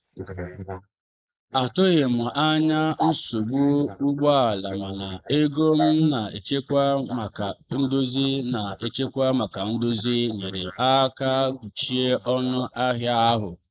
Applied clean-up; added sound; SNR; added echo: neural mask model Resemble Enhance denoiser.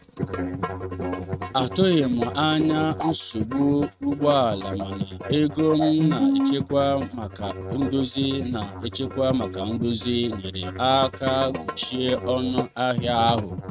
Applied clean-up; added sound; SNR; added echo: neural mask model RNNoise.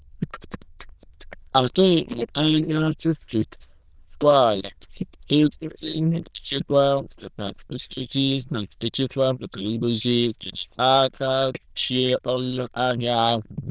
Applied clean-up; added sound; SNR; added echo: neural diffusion model UNIVERSE++.